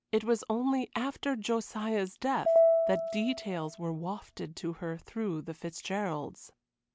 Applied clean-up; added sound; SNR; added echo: none; Piano; -4 dB; none.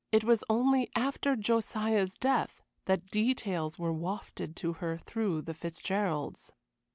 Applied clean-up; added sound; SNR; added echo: none; none; none; none.